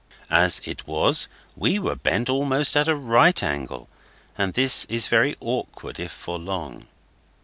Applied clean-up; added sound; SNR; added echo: none; none; none; none.